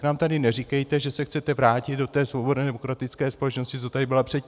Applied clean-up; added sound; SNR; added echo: none; none; none; none.